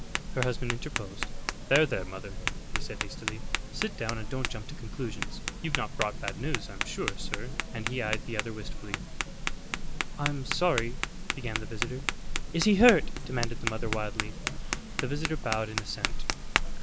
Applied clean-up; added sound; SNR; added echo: none; Tap; 0 dB; none.